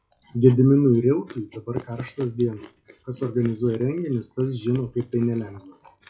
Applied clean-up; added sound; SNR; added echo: classical method WPE with log-MMSE.